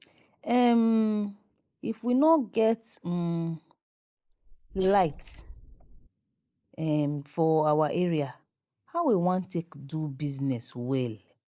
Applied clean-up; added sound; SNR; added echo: neural mask model Resemble Enhance denoiser.